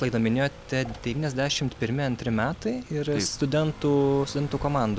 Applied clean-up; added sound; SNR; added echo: none; Waves, surf + Motorcycle / Accelerating, revving, vroom; 16 dB; none.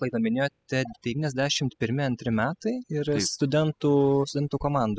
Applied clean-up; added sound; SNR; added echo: classical method spectral subtraction.